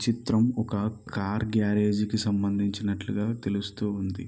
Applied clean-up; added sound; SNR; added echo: none; none; none; none.